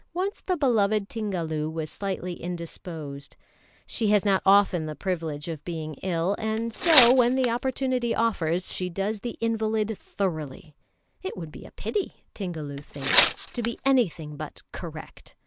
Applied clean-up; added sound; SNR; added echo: none; Tearing; 1 dB; none.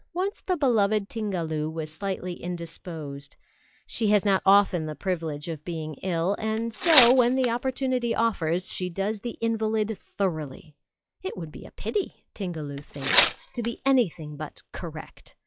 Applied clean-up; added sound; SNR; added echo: classical method log-MMSE.